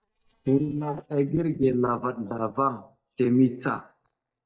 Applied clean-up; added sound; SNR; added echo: neural mask model DeepFilterNet 3.